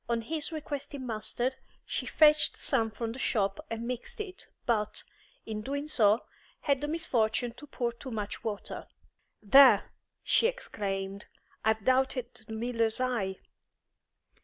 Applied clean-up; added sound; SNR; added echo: none; none; none; none.